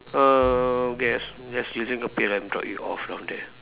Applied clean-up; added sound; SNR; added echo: none; Bowed string instrument; 18 dB; none.